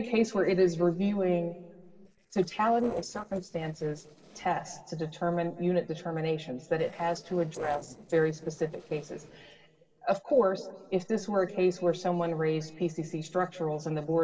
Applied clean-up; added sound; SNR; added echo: neural separator model SepFormer DNS4.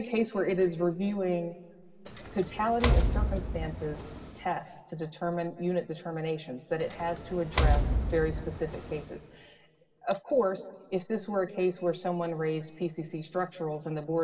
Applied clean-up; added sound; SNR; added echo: none; Door; -1 dB; reverberation time 2.6 s.